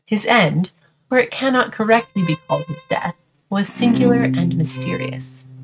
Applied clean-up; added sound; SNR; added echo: neural mask model RNNoise.